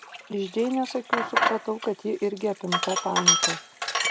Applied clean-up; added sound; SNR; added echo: none; Sink (filling or washing); -2 dB; none.